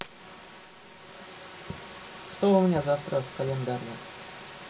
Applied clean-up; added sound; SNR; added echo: none; none; none; reverberation time 0.3 s.